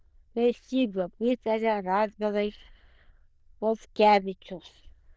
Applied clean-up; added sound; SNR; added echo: neural diffusion model UNIVERSE++.